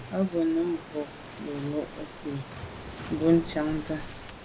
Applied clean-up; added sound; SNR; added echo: none; Waves, surf; 11 dB; none.